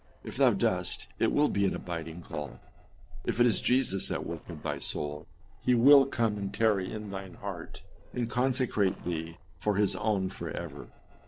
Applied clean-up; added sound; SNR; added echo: neural separator model SepFormer DNS4.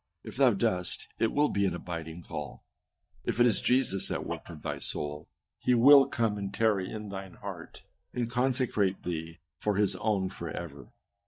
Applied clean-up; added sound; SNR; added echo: neural mask model DeepFilterNet 3.